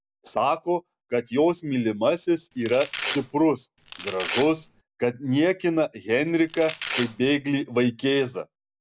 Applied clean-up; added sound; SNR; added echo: none; Domestic sounds, home sounds; 2 dB; none.